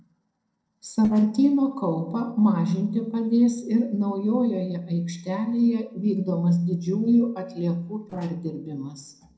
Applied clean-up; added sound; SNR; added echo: neural separator model SepFormer DNS4.